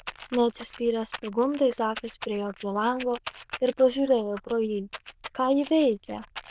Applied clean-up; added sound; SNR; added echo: neural diffusion model UNIVERSE++.